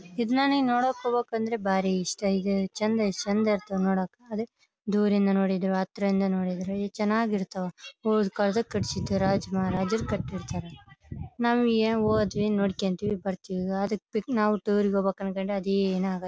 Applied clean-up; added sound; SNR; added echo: none; none; none; none.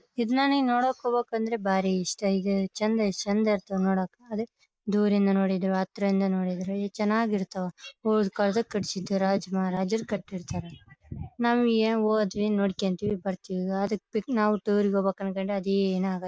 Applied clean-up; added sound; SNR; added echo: neural mask model Resemble Enhance denoiser.